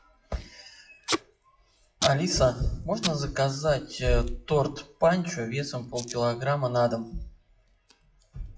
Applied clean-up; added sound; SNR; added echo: classical method WPE with log-MMSE.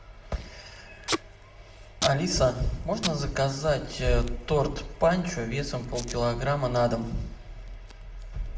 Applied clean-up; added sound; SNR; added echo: none; Packing tape, duct tape; 13 dB; reverberation time 0.5 s.